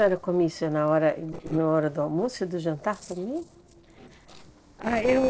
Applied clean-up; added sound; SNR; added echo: neural separator model SepFormer DNS4.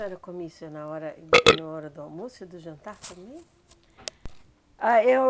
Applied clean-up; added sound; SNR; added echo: none; Burping, eructation; 0 dB; none.